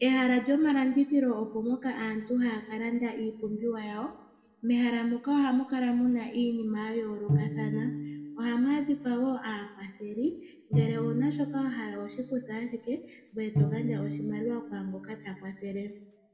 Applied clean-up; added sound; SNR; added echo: none; Bowed string instrument; 4 dB; reverberation time 0.9 s.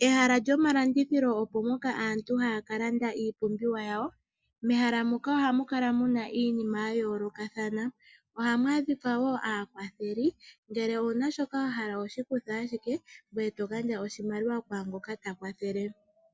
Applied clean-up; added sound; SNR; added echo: none; none; none; none.